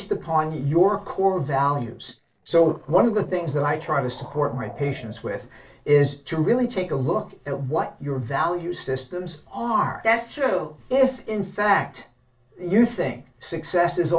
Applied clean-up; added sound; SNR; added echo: neural separator model SepFormer DNS4.